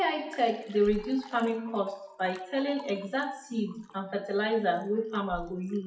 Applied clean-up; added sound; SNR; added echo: classical method WPE with log-MMSE.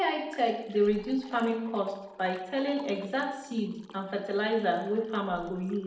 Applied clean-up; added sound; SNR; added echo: neural separator model SepFormer DNS4.